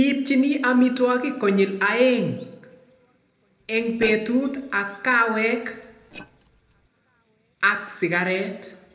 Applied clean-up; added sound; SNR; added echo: neural separator model SepFormer DNS4.